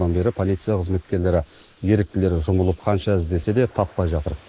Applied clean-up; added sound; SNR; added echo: neural mask model Resemble Enhance denoiser.